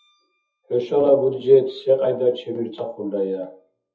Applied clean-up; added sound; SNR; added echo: classical method WPE with log-MMSE.